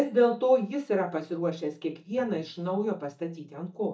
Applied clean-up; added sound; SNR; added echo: neural mask model DeepFilterNet 3.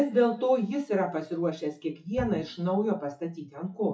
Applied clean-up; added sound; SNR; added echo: classical method WPE with log-MMSE.